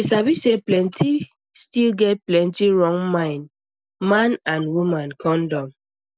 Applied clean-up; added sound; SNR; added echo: none; none; none; none.